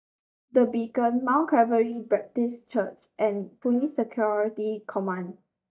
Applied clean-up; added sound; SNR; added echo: neural mask model DeepFilterNet 3.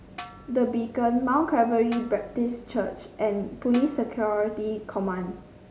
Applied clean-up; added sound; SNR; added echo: none; Snare drum; 19 dB; none.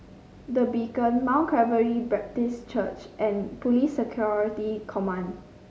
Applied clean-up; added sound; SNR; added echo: none; none; none; none.